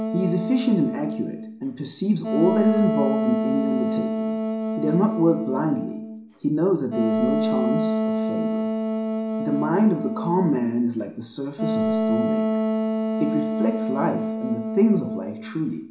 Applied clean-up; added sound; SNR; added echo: none; Wind instrument, woodwind instrument; 1 dB; reverberation time 0.5 s.